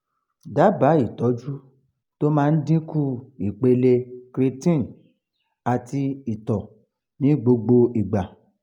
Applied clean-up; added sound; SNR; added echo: none; none; none; none.